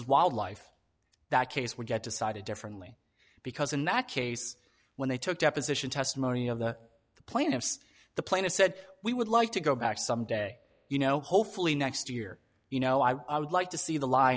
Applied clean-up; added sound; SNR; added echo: none; none; none; none.